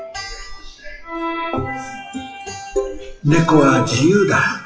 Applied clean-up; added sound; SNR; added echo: classical method WPE with log-MMSE.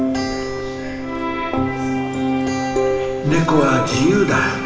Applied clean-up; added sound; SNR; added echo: none; Water / Splash, splatter; 18 dB; reverberation time 2.1 s.